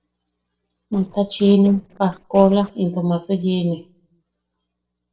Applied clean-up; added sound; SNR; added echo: neural separator model SepFormer DNS4.